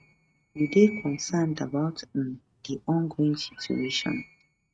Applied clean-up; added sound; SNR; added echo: neural mask model RNNoise.